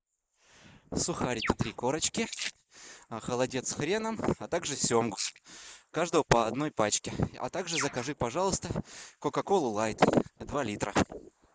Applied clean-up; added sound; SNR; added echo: neural mask model Resemble Enhance denoiser.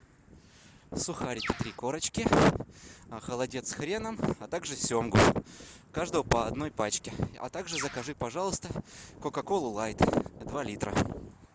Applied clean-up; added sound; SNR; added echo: none; Bird; 8 dB; none.